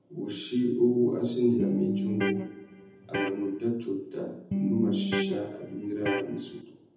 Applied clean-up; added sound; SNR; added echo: none; Electric guitar; 1 dB; reverberation time 0.8 s.